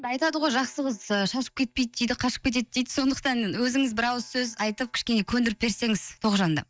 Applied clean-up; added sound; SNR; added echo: neural mask model DeepFilterNet 3.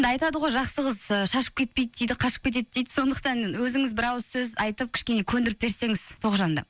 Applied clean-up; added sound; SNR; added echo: none; none; none; none.